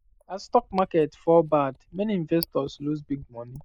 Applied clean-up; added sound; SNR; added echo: neural mask model Resemble Enhance denoiser.